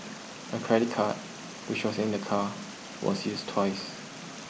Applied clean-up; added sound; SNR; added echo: none; Stream; 13 dB; none.